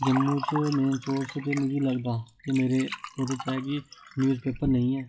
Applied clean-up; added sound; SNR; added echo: classical method WPE with log-MMSE.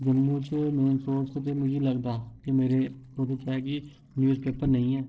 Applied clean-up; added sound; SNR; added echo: neural separator model SepFormer DNS4.